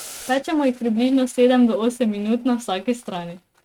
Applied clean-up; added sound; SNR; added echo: neural mask model RNNoise.